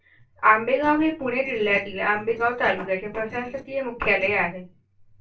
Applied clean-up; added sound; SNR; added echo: neural separator model SepFormer DNS4.